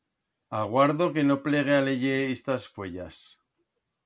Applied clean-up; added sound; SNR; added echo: none; none; none; none.